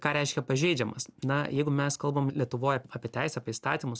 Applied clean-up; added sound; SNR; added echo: none; none; none; none.